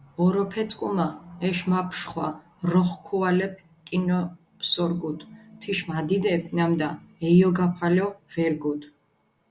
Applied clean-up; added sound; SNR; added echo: none; none; none; none.